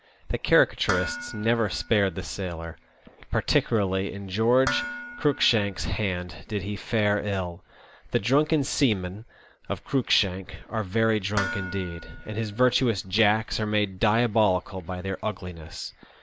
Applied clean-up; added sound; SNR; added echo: none; Dishes, pots, and pans; 10 dB; none.